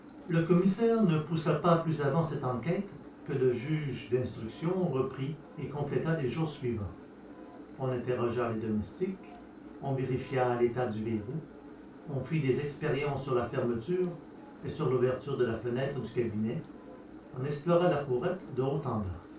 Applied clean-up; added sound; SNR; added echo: none; Engine; 17 dB; reverberation time 0.2 s.